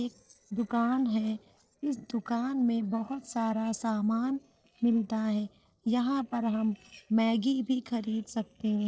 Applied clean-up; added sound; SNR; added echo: neural separator model SepFormer DNS4.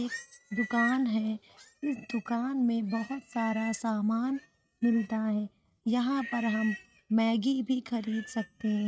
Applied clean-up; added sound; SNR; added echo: neural mask model RNNoise.